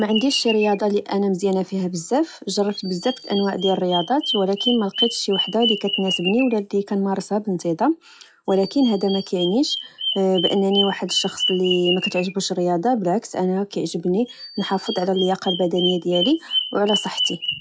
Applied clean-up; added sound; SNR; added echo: classical method log-MMSE.